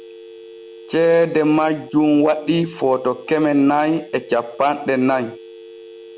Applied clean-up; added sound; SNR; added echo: none; Telephone; 20 dB; none.